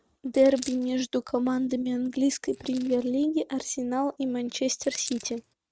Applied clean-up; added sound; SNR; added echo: neural mask model RNNoise.